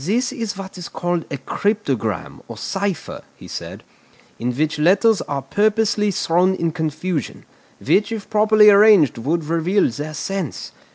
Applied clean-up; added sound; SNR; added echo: none; none; none; none.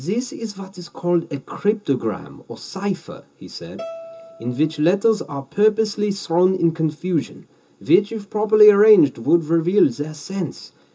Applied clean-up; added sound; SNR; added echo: none; Bowed string instrument; 18 dB; reverberation time 0.2 s.